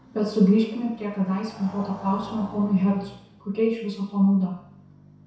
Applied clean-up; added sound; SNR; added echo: none; Motorcycle; 20 dB; reverberation time 0.7 s.